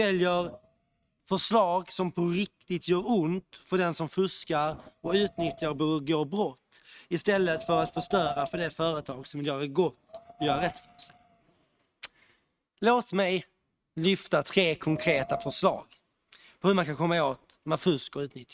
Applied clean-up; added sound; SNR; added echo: neural mask model RNNoise.